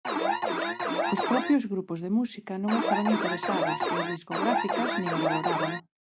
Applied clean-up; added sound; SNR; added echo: none; Alarm; -2 dB; none.